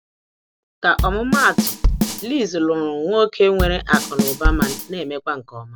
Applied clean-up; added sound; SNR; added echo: none; Bass drum / Snare drum / Drum kit; 0 dB; none.